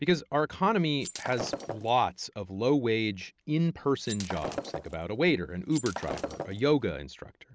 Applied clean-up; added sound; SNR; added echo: none; Shatter; 10 dB; none.